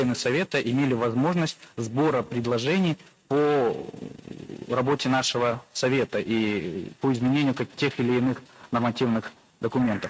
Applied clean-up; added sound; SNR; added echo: neural mask model RNNoise.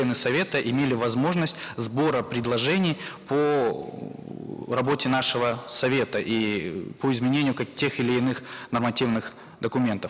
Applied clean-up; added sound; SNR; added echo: none; none; none; none.